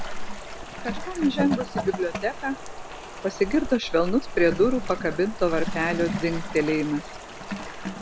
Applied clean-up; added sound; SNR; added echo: none; Toilet flush / Gurgling + Rain; 5 dB; none.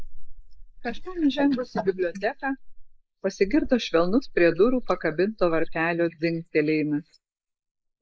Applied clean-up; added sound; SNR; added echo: neural mask model Resemble Enhance denoiser.